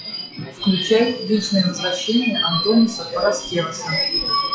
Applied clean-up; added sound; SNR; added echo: classical method WPE with log-MMSE.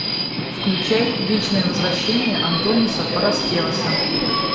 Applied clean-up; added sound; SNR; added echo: none; Subway, metro, underground; -1 dB; reverberation time 0.9 s.